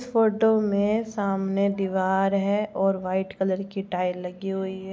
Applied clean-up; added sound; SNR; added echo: none; none; none; none.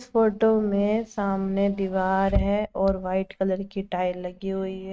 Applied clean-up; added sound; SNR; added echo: neural mask model RNNoise.